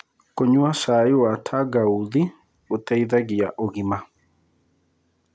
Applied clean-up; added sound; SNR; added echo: none; none; none; none.